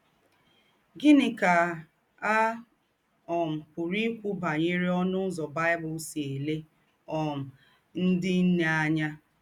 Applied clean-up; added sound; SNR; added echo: none; none; none; none.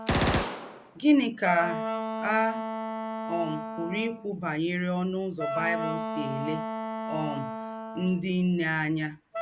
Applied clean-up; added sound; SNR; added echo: none; Gunshot, gunfire + Wind instrument, woodwind instrument; 4 dB; none.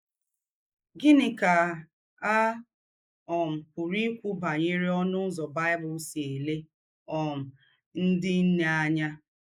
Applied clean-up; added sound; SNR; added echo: neural mask model Resemble Enhance denoiser.